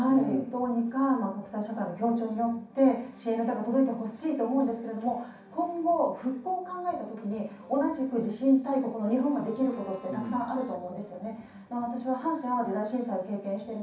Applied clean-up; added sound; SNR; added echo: none; Bowed string instrument; 20 dB; reverberation time 0.6 s.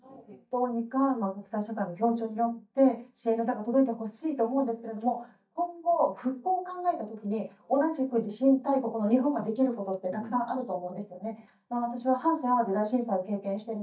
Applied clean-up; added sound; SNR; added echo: neural mask model DeepFilterNet 3.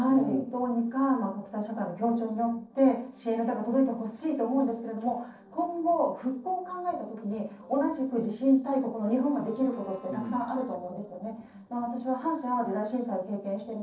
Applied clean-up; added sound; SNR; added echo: neural separator model SepFormer DNS4.